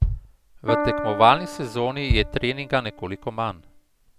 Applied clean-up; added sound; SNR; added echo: none; Bass drum + Piano; 4 dB; none.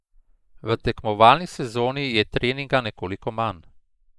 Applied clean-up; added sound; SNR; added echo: neural mask model Resemble Enhance denoiser.